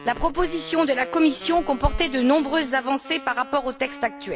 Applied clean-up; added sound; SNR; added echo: none; Wind instrument, woodwind instrument; 16 dB; none.